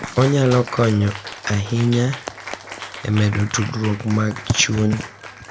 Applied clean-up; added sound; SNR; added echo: none; Cheering; 14 dB; none.